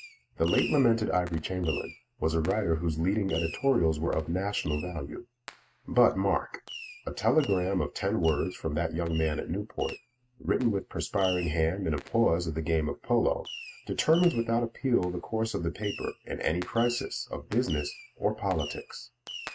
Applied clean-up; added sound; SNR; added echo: neural mask model RNNoise.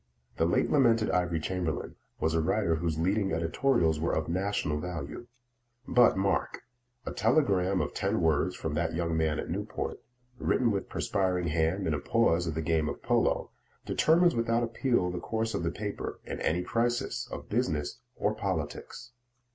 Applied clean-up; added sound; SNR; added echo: none; none; none; none.